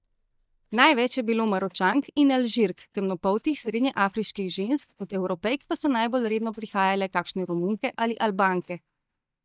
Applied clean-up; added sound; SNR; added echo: neural mask model DeepFilterNet 3.